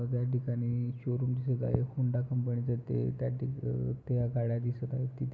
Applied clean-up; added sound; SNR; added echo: none; none; none; none.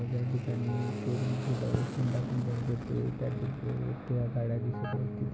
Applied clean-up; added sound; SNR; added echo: none; Keyboard (musical) + Aircraft; 6 dB; none.